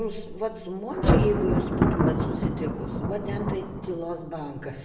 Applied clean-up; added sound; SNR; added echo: none; Thunder; -5 dB; reverberation time 0.7 s.